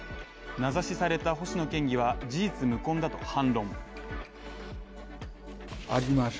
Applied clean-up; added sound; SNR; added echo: none; none; none; none.